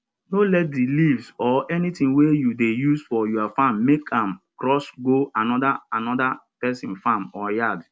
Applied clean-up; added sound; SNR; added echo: none; none; none; none.